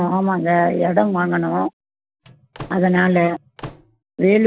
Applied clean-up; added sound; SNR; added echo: none; Slam / Microwave oven; 19 dB; none.